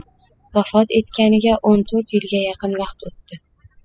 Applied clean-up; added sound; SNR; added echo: classical method spectral subtraction.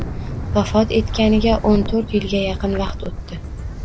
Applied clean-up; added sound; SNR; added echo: none; Wind; 5 dB; none.